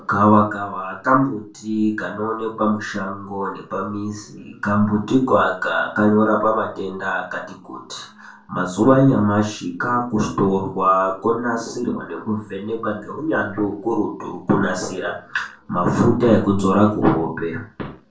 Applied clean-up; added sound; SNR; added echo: none; none; none; reverberation time 0.3 s.